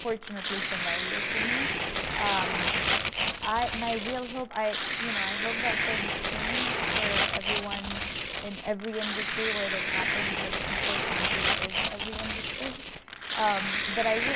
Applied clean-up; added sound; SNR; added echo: none; Tearing; -4 dB; reverberation time 1.2 s.